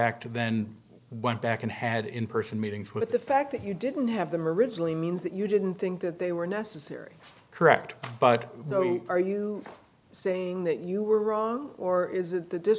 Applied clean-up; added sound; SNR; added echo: none; none; none; none.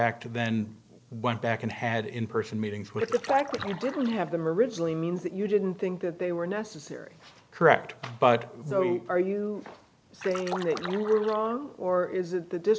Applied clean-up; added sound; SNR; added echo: none; Splash, splatter; 11 dB; none.